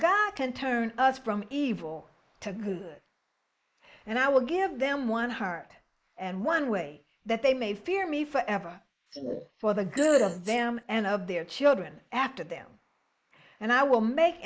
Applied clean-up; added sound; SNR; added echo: neural mask model Resemble Enhance denoiser.